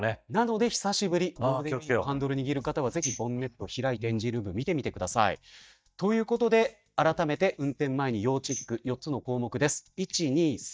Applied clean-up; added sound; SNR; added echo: neural mask model DeepFilterNet 3.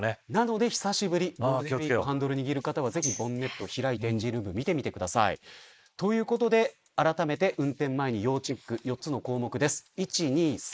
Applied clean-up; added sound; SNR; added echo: neural mask model Resemble Enhance denoiser.